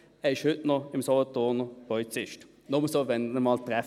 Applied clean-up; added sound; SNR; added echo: none; none; none; none.